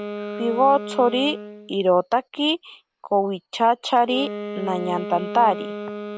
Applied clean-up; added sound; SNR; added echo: none; Wind instrument, woodwind instrument; 11 dB; none.